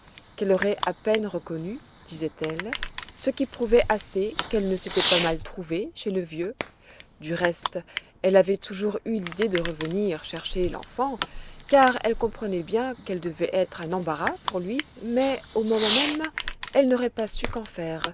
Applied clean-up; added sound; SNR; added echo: none; Fireworks + Crushing; 6 dB; none.